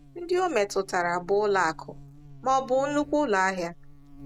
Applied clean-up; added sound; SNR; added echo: none; Buzz; 20 dB; none.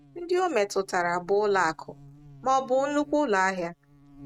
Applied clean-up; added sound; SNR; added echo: neural mask model RNNoise.